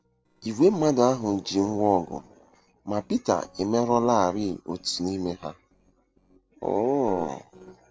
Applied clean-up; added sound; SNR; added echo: neural separator model SepFormer DNS4.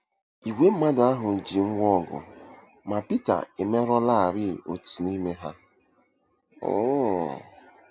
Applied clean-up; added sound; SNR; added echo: none; none; none; none.